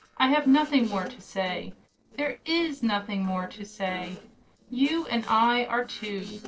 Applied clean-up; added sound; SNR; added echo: neural separator model SepFormer DNS4.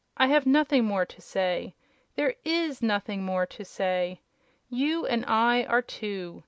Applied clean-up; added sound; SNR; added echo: none; none; none; none.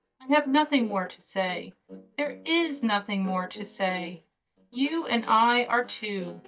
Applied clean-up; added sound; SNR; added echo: neural mask model DeepFilterNet 3.